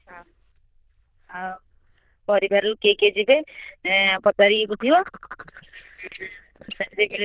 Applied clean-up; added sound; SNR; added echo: neural diffusion model UNIVERSE++.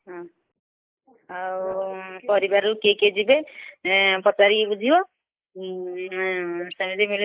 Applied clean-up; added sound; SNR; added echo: neural mask model Resemble Enhance denoiser.